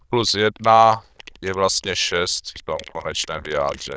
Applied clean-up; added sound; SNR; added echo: neural diffusion model UNIVERSE++.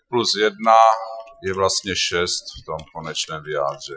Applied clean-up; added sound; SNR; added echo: classical method Wiener filter.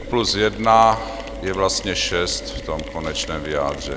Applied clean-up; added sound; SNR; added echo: none; Mechanisms; 11 dB; none.